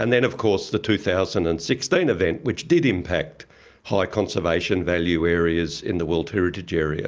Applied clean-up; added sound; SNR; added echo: none; none; none; none.